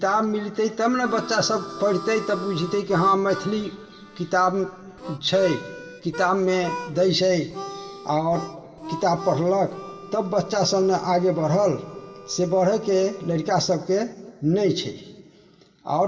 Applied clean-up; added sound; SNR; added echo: none; Harmonica; 15 dB; reverberation time 1.6 s.